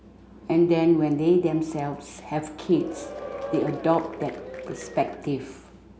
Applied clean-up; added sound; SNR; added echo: none; Applause / Crowd / Cheering; 13 dB; none.